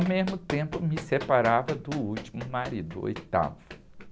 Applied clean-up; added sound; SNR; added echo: none; Run; 12 dB; none.